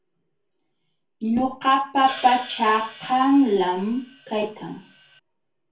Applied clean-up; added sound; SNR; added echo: none; Hi-hat; 14 dB; reverberation time 0.3 s.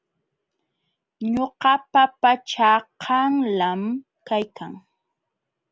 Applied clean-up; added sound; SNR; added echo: none; none; none; none.